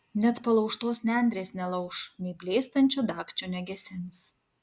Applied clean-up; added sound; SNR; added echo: none; none; none; none.